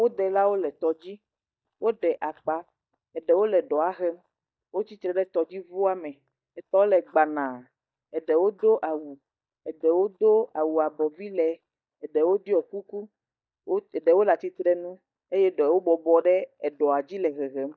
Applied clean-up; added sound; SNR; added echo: neural mask model DeepFilterNet 3.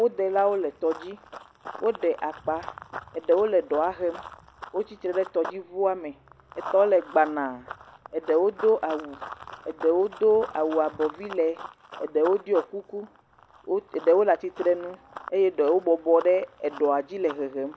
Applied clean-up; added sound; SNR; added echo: none; Run; 17 dB; none.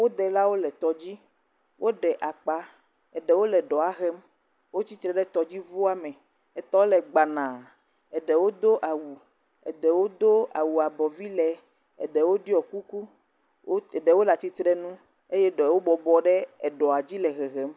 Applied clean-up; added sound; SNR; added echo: none; none; none; none.